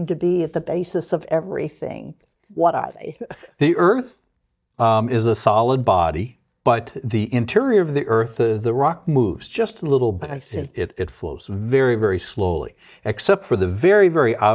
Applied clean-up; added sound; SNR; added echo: neural mask model DeepFilterNet 3.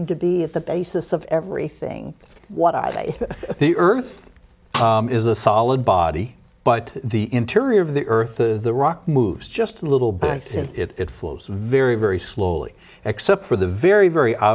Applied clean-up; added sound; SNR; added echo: none; Snare drum; 11 dB; none.